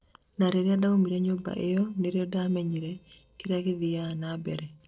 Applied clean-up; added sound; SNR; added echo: neural separator model SepFormer DNS4.